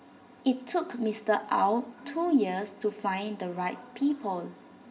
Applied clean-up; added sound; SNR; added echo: none; none; none; reverberation time 0.7 s.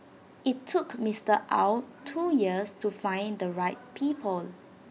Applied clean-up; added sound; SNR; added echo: none; none; none; none.